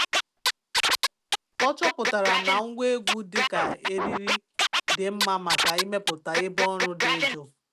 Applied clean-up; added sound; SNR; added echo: none; Scratching (performance technique); -3 dB; none.